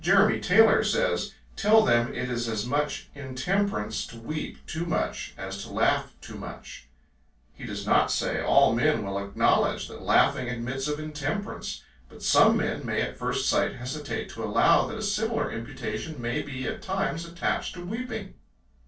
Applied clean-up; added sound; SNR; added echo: none; none; none; reverberation time 0.2 s.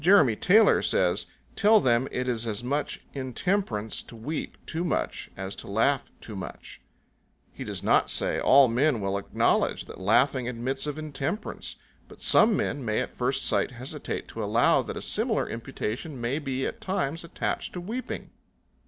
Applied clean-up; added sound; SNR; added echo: none; none; none; none.